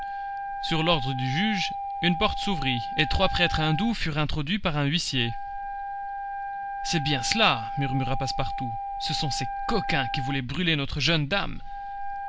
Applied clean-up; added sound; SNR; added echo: none; Wind instrument, woodwind instrument; 7 dB; none.